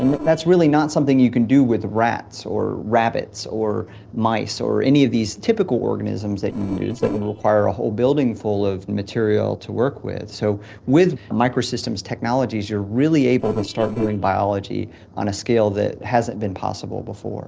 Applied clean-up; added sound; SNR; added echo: neural separator model SepFormer DNS4.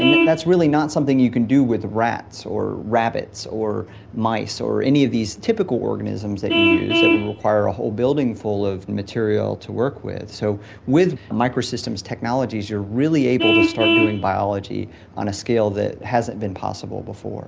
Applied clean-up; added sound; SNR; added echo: none; Vehicle horn, car horn, honking; 5 dB; none.